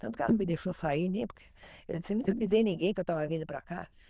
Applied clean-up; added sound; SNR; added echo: neural diffusion model UNIVERSE++.